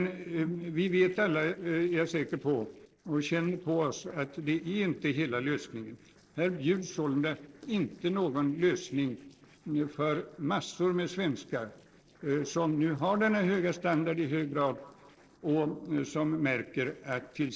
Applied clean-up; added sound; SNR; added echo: neural separator model SepFormer DNS4.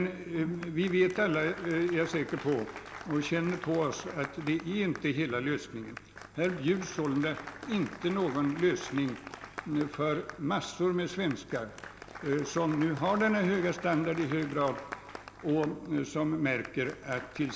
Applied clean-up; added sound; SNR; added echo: none; Applause; 15 dB; reverberation time 0.6 s.